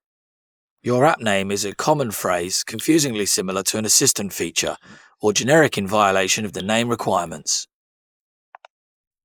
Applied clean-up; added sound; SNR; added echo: neural mask model Resemble Enhance denoiser.